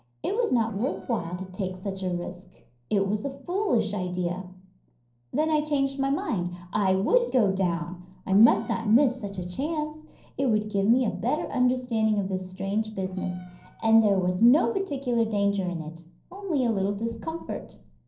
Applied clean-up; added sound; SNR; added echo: neural separator model SepFormer DNS4.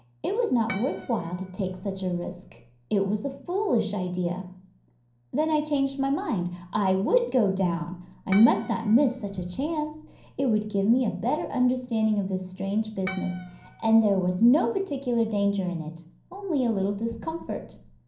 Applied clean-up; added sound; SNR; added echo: none; Harp; 15 dB; reverberation time 0.6 s.